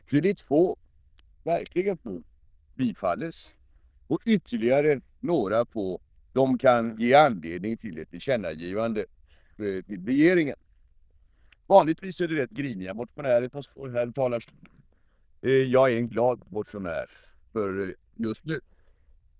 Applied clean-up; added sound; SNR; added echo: neural diffusion model UNIVERSE++.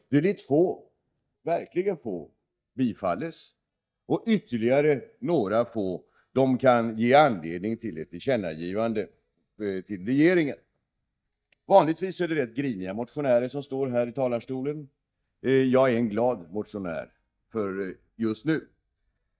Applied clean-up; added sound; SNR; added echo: neural mask model DeepFilterNet 3.